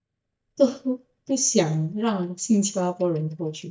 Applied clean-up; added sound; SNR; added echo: neural mask model DeepFilterNet 3.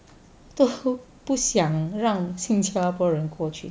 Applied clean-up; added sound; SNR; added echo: none; none; none; none.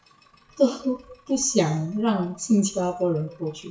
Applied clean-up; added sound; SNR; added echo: classical method WPE with log-MMSE.